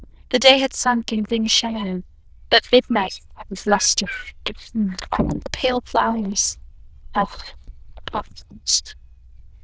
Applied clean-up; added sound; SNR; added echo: neural diffusion model UNIVERSE++.